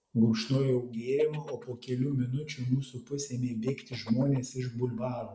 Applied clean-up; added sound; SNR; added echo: neural mask model Resemble Enhance denoiser.